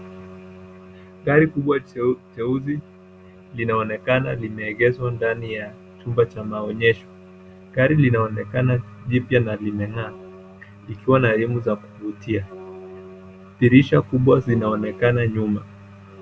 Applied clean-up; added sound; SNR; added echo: none; none; none; none.